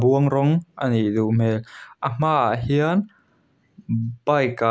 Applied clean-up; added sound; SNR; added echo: none; none; none; none.